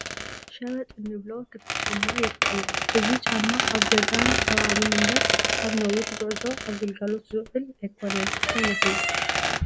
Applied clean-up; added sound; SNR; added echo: none; Squeak; -2 dB; none.